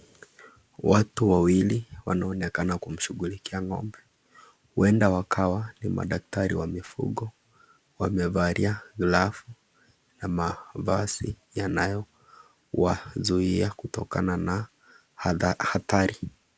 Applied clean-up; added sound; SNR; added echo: none; none; none; none.